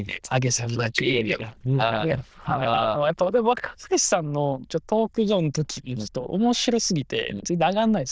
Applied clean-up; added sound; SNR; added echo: neural diffusion model UNIVERSE++.